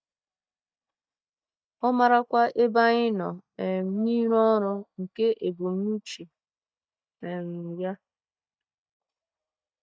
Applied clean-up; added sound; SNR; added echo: neural mask model DeepFilterNet 3.